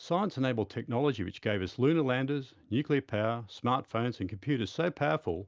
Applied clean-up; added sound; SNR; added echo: none; none; none; none.